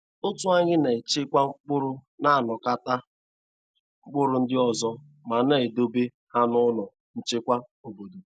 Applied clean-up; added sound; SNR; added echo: none; none; none; none.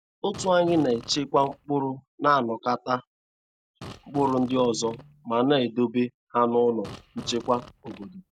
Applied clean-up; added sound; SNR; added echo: none; Fart; 18 dB; none.